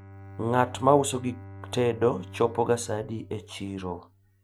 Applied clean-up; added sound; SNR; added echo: none; Bowed string instrument; 16 dB; none.